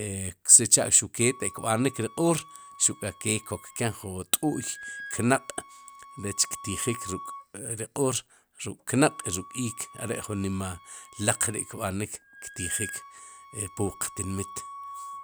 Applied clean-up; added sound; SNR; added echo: none; Wind instrument, woodwind instrument; 17 dB; none.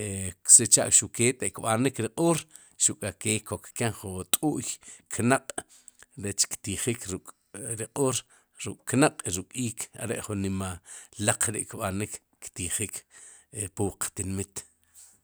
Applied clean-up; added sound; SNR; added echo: none; none; none; none.